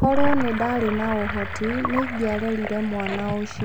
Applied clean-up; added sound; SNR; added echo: none; Sink (filling or washing) / Gurgling; 7 dB; none.